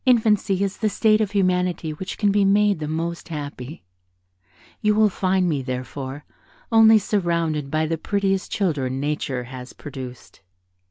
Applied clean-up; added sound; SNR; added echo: none; none; none; none.